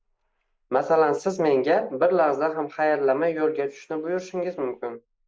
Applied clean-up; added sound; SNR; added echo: neural mask model Resemble Enhance denoiser.